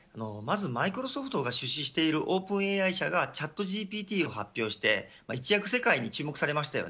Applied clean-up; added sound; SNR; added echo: none; none; none; none.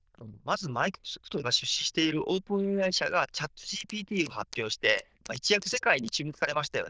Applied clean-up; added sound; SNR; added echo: neural diffusion model UNIVERSE++.